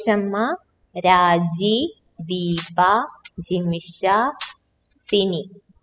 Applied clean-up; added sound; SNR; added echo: classical method spectral subtraction.